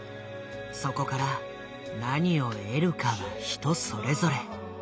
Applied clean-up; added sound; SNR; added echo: none; none; none; none.